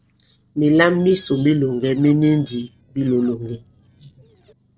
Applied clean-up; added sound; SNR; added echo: neural separator model SepFormer DNS4.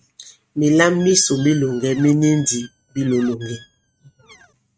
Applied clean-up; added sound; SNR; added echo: neural mask model RNNoise.